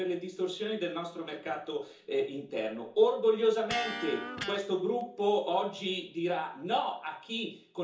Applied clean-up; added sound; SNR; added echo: none; Electric guitar; 10 dB; reverberation time 0.6 s.